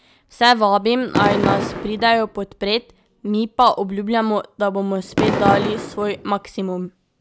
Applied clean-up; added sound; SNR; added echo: none; Fireworks; 2 dB; none.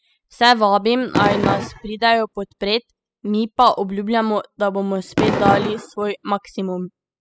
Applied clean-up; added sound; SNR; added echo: classical method spectral subtraction.